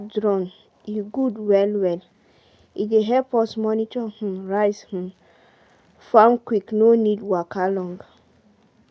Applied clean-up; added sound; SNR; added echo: none; none; none; none.